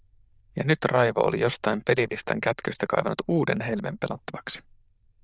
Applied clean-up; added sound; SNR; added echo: neural diffusion model UNIVERSE++.